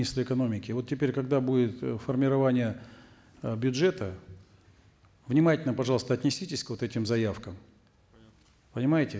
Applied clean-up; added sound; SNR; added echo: none; none; none; none.